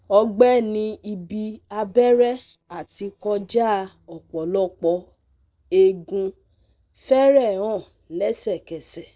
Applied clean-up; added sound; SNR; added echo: neural separator model SepFormer DNS4.